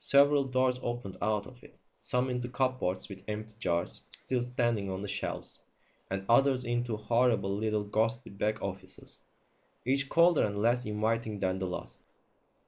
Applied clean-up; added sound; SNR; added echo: neural mask model Resemble Enhance denoiser.